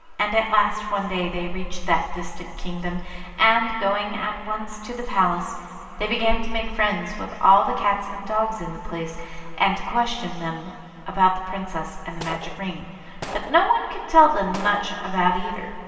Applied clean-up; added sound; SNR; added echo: none; Gunshot, gunfire; 15 dB; reverberation time 2.4 s.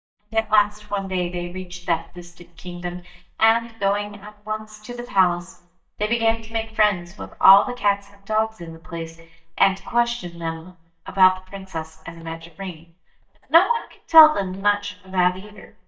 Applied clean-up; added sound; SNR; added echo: neural mask model DeepFilterNet 3.